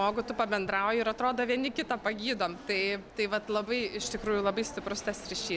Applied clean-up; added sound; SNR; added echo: none; none; none; none.